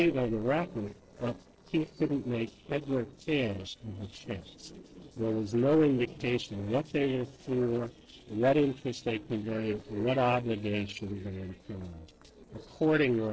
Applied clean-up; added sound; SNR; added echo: neural separator model SepFormer DNS4.